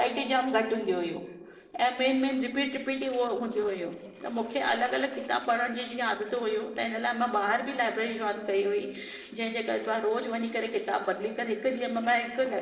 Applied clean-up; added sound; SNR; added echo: neural separator model SepFormer DNS4.